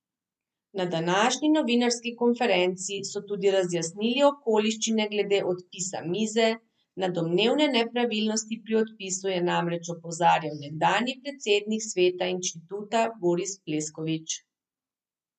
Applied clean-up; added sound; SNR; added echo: none; none; none; none.